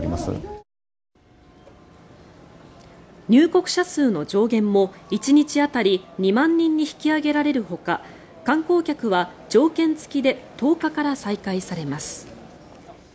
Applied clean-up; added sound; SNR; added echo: none; none; none; none.